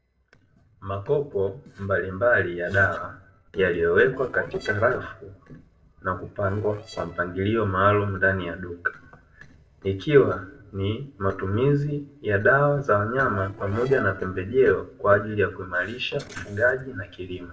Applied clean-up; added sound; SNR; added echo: neural separator model SepFormer DNS4.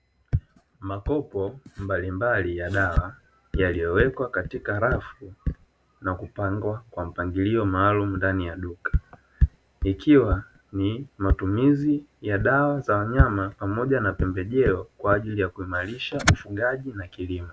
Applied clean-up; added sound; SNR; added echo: none; none; none; none.